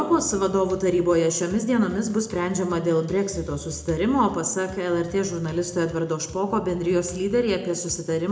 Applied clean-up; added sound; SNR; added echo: none; none; none; reverberation time 0.6 s.